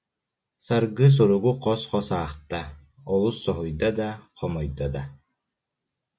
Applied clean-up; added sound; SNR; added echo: none; none; none; none.